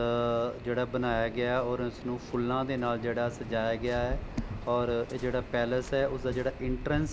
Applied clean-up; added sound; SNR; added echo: none; Waves, surf; 9 dB; none.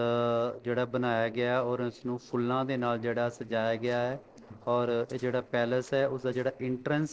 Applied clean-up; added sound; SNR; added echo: neural separator model SepFormer DNS4.